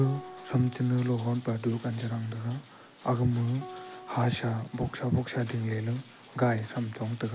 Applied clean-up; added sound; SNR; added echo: none; Rain + Acoustic guitar; 18 dB; none.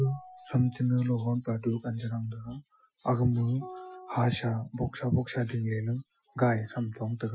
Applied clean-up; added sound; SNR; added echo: classical method Wiener filter.